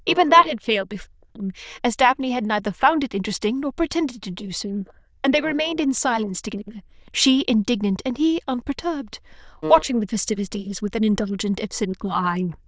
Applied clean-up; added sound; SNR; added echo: neural diffusion model UNIVERSE++.